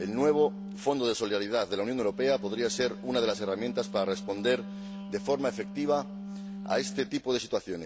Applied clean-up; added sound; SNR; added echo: none; Wind instrument, woodwind instrument; 11 dB; none.